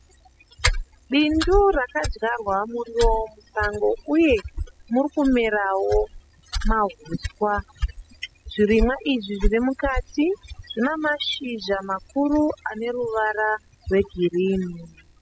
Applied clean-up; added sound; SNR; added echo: classical method spectral subtraction.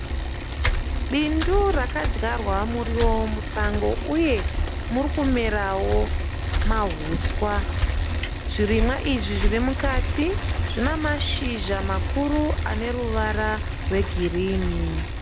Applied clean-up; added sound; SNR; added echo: none; Bicycle; -1 dB; none.